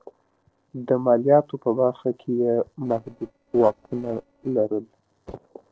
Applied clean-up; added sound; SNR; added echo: neural separator model SepFormer DNS4.